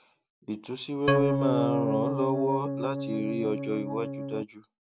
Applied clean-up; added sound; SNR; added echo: none; Organ; -2 dB; none.